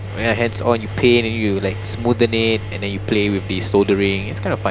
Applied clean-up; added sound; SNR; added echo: none; Engine; 8 dB; none.